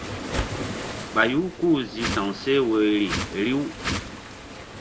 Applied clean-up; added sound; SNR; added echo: none; Whoosh, swoosh, swish + Waves, surf; 7 dB; none.